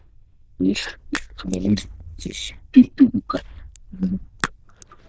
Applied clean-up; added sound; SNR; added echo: neural diffusion model UNIVERSE++.